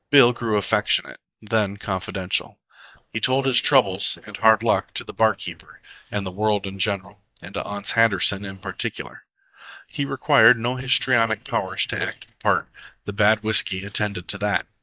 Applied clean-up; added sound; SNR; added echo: neural mask model DeepFilterNet 3.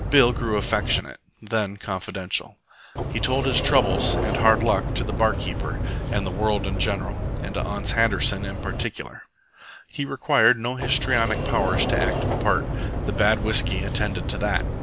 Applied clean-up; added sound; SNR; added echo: none; Sliding door; 2 dB; none.